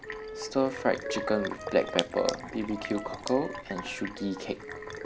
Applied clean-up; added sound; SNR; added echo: none; Sink (filling or washing) + Wind instrument, woodwind instrument; 7 dB; none.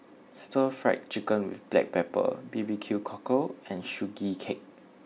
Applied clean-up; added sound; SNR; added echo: none; none; none; none.